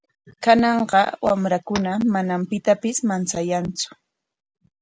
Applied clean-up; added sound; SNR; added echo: none; Tap; 13 dB; none.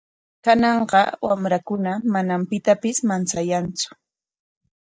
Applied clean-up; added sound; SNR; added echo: neural mask model DeepFilterNet 3.